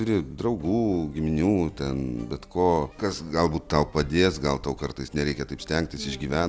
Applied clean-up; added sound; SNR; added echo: none; none; none; none.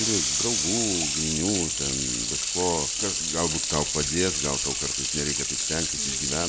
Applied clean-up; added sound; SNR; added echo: none; Sink (filling or washing) / Water tap, faucet; -3 dB; none.